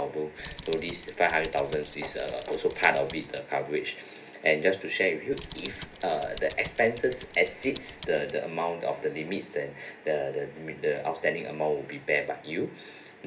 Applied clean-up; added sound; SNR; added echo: none; Typing; 16 dB; reverberation time 0.3 s.